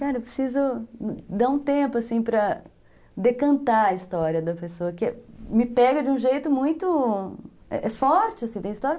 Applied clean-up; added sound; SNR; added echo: none; none; none; none.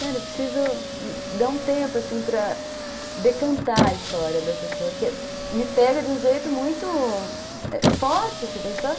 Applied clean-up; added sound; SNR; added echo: none; Squeak; 4 dB; reverberation time 0.3 s.